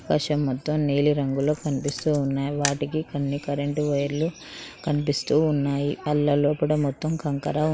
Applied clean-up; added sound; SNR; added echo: none; Camera; 14 dB; none.